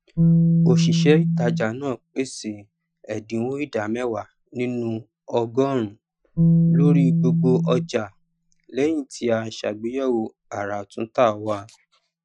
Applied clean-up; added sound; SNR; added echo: classical method Wiener filter.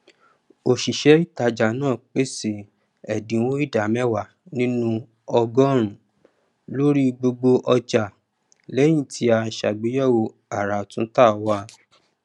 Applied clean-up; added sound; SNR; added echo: none; none; none; none.